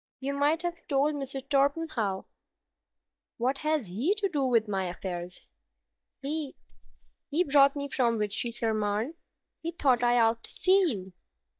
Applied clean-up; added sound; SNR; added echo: neural mask model DeepFilterNet 3.